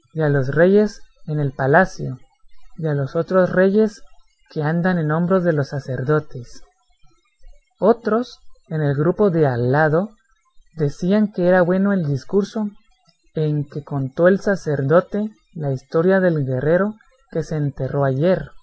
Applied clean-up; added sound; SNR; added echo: none; none; none; none.